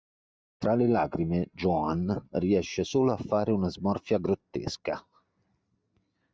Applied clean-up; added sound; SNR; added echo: neural mask model DeepFilterNet 3.